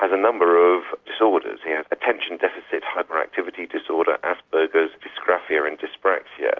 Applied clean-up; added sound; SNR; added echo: none; none; none; none.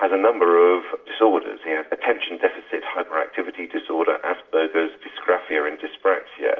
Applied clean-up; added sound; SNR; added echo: none; none; none; reverberation time 0.5 s.